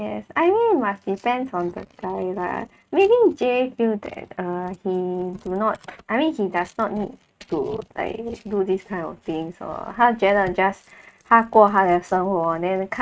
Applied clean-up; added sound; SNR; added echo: neural mask model RNNoise.